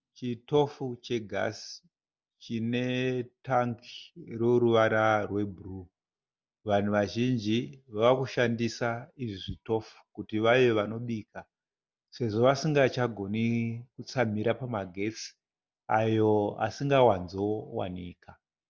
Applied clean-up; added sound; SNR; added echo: none; none; none; none.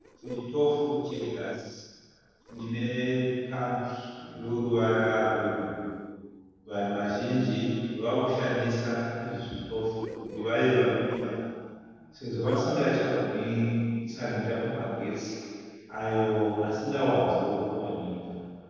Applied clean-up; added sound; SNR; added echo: neural separator model SepFormer DNS4.